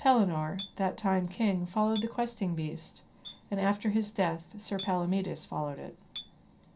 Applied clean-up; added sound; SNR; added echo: none; Chink, clink; 19 dB; reverberation time 0.3 s.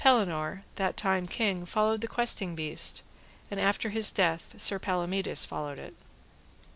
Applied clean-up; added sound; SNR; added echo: none; none; none; none.